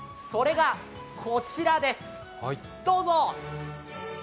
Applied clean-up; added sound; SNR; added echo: none; none; none; none.